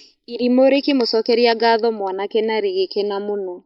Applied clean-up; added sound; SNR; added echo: neural mask model Resemble Enhance denoiser.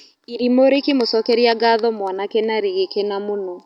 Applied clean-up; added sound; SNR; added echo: none; none; none; none.